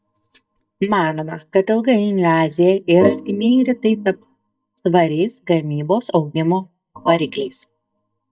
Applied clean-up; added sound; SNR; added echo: neural mask model DeepFilterNet 3.